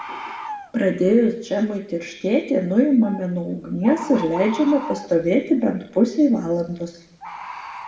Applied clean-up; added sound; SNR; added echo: none; Bird; 16 dB; reverberation time 0.7 s.